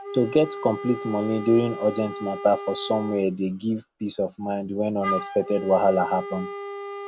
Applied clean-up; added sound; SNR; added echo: none; Wind instrument, woodwind instrument; 10 dB; none.